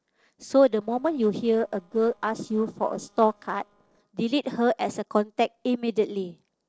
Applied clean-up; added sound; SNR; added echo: neural separator model SepFormer DNS4.